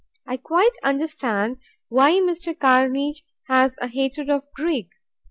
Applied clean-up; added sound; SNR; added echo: none; none; none; none.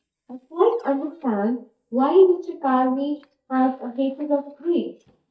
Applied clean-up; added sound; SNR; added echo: neural mask model DeepFilterNet 3.